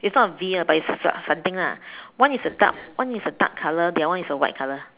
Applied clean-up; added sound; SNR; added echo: none; none; none; none.